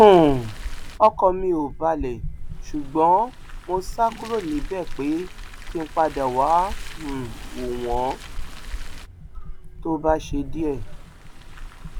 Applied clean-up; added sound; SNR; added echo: none; Car; 9 dB; none.